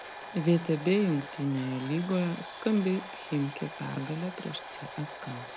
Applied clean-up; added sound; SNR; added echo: none; Domestic sounds, home sounds; 12 dB; none.